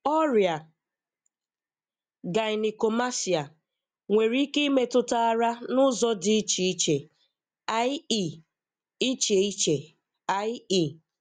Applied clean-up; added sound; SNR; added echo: none; none; none; none.